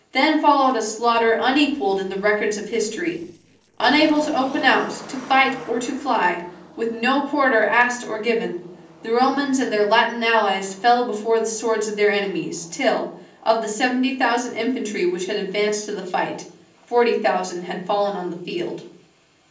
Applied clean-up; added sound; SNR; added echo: neural separator model SepFormer DNS4.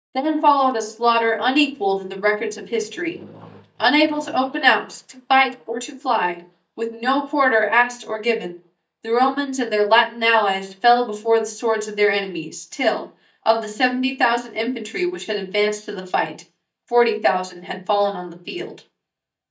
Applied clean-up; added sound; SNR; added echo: neural mask model DeepFilterNet 3.